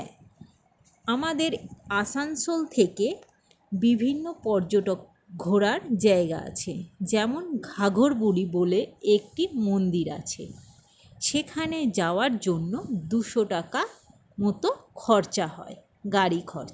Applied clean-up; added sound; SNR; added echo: none; none; none; none.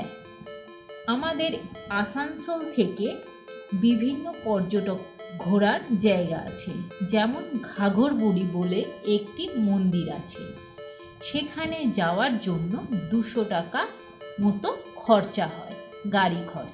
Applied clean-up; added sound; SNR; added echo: none; Ringtone; 17 dB; reverberation time 0.6 s.